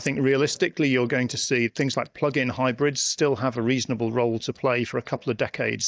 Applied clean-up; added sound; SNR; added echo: neural mask model DeepFilterNet 3.